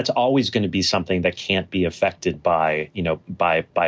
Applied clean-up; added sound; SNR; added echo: none; none; none; none.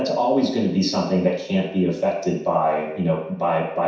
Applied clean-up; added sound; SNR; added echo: none; none; none; reverberation time 0.7 s.